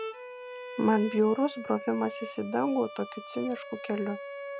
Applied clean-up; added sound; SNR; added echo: none; Bowed string instrument; 11 dB; none.